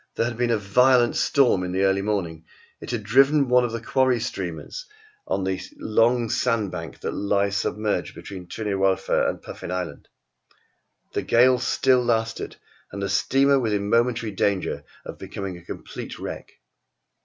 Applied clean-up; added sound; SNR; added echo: none; none; none; none.